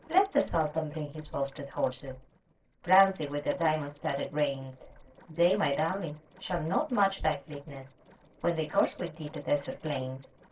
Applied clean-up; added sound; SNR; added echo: neural separator model SepFormer DNS4.